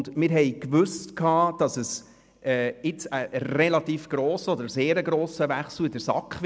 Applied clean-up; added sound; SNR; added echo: none; none; none; none.